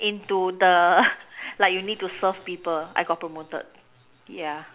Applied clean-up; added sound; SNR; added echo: none; none; none; none.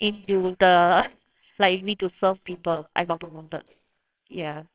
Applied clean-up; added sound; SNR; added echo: neural separator model SepFormer WHAMR!.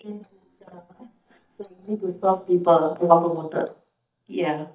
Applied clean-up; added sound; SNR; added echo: neural mask model DeepFilterNet 3.